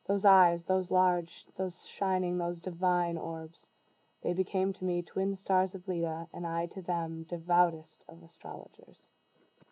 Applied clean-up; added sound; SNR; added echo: none; none; none; none.